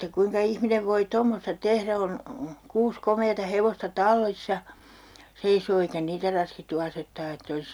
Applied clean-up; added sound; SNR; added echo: none; none; none; none.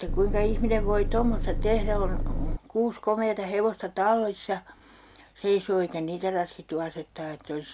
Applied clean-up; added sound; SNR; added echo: none; Engine; -2 dB; none.